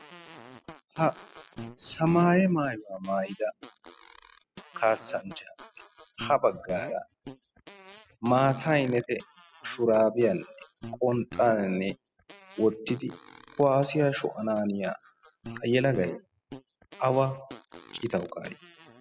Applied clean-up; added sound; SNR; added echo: classical method spectral subtraction.